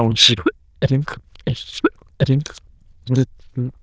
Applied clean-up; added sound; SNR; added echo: neural diffusion model UNIVERSE++.